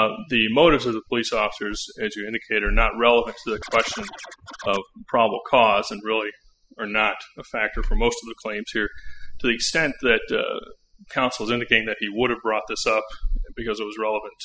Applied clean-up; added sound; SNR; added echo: classical method spectral subtraction.